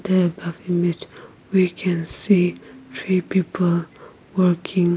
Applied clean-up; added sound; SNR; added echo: none; none; none; none.